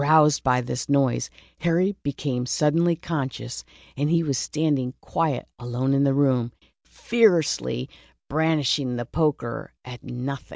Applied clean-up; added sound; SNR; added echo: none; none; none; none.